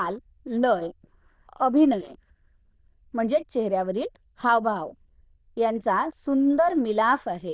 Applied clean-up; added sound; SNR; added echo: neural diffusion model UNIVERSE++.